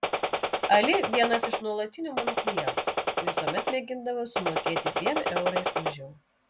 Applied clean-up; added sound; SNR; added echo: none; Gunshot, gunfire; -2 dB; none.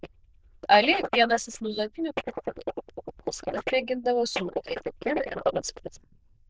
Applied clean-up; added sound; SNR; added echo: neural diffusion model UNIVERSE++.